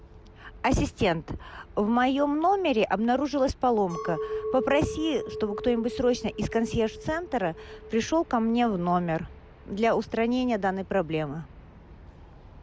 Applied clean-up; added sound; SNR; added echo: none; Chink, clink; 14 dB; none.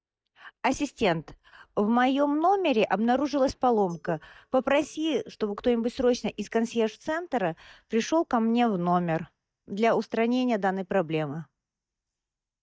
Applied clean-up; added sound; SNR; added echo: neural mask model DeepFilterNet 3.